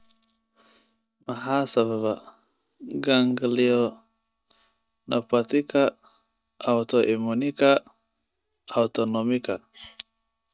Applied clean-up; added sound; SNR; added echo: neural mask model DeepFilterNet 3.